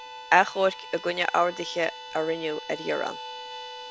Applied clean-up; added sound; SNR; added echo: none; Bowed string instrument + Bowed string instrument; 13 dB; none.